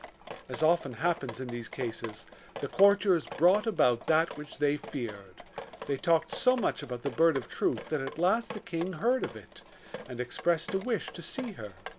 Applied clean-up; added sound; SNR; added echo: none; Drip; 15 dB; none.